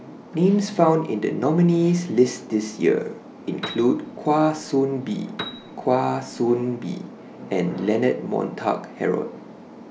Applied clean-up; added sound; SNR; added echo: none; Piano; 16 dB; none.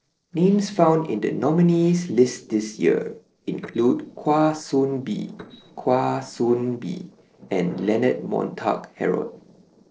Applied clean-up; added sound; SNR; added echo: neural separator model SepFormer DNS4.